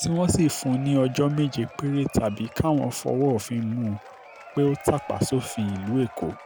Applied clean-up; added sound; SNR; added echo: none; Applause / Crowd / Cheering; 18 dB; none.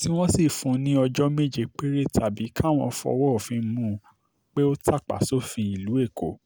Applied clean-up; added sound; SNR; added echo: none; none; none; none.